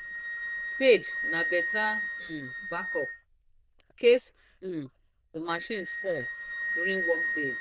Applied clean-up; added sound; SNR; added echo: neural diffusion model UNIVERSE++.